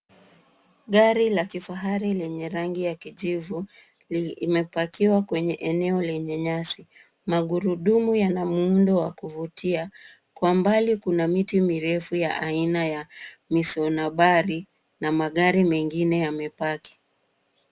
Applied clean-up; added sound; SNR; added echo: none; none; none; none.